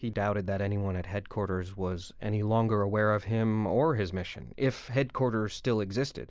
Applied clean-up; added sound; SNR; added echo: none; none; none; none.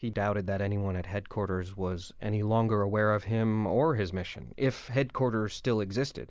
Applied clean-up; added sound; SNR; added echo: neural mask model Resemble Enhance denoiser.